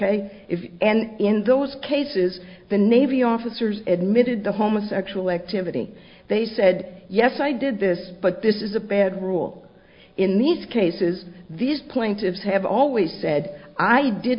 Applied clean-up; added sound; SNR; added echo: none; none; none; none.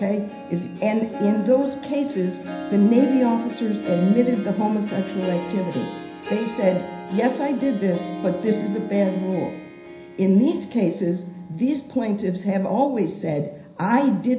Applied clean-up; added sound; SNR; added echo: none; Harp; 13 dB; reverberation time 0.5 s.